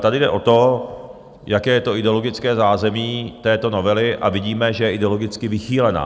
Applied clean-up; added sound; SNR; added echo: none; none; none; none.